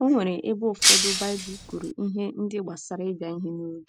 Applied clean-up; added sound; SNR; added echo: none; Shatter; -5 dB; none.